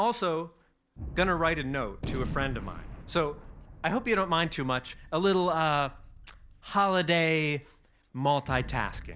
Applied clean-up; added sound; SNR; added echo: none; Gunshot, gunfire; 12 dB; none.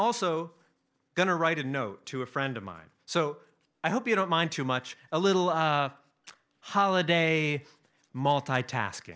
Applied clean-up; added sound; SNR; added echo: none; none; none; none.